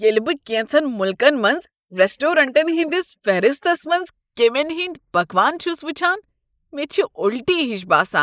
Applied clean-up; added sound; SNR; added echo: neural mask model Resemble Enhance denoiser.